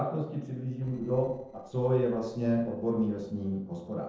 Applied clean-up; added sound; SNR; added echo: neural separator model SepFormer DNS4.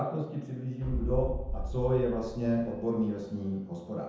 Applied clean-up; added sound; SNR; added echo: none; Boom; 5 dB; reverberation time 0.9 s.